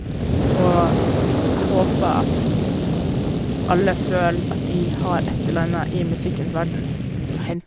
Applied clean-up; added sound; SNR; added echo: none; Fire; -4 dB; none.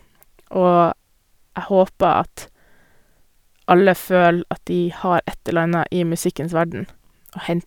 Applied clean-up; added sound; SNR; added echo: none; none; none; none.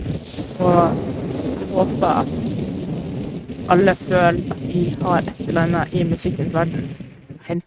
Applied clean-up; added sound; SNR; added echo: neural mask model RNNoise.